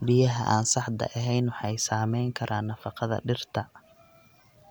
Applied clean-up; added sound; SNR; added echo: none; none; none; none.